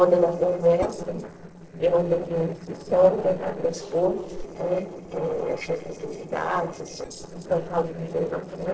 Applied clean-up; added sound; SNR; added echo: neural separator model SepFormer DNS4.